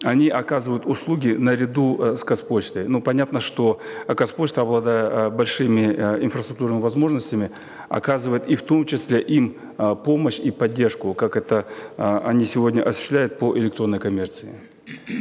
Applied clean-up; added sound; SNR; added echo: none; none; none; none.